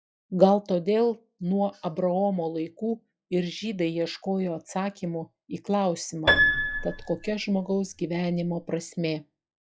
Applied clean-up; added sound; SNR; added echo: classical method log-MMSE.